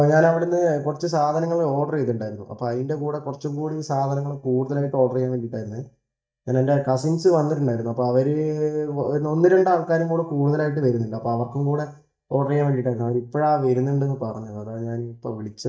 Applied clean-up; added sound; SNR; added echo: neural mask model DeepFilterNet 3.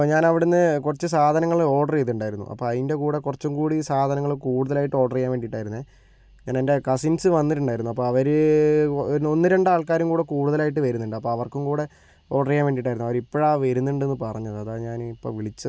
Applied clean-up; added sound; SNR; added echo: none; none; none; none.